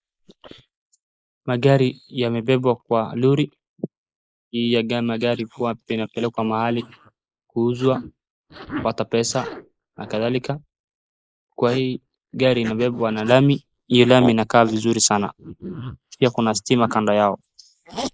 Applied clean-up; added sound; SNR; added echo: neural mask model Resemble Enhance denoiser.